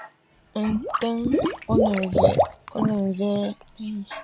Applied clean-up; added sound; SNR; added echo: none; Liquid; -1 dB; none.